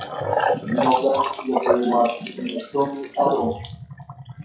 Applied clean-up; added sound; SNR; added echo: classical method WPE with log-MMSE.